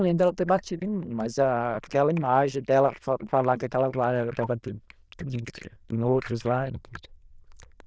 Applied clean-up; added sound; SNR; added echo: neural diffusion model UNIVERSE++.